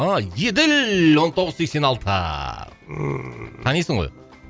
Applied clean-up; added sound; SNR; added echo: none; none; none; none.